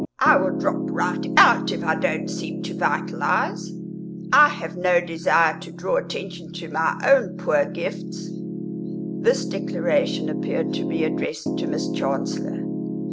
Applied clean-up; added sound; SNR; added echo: none; Piano; 4 dB; none.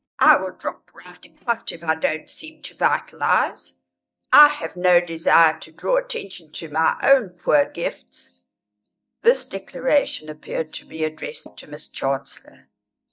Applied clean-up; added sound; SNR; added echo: neural mask model DeepFilterNet 3.